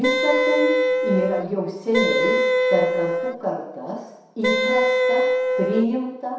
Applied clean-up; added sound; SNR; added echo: none; Wind instrument, woodwind instrument; -5 dB; reverberation time 0.7 s.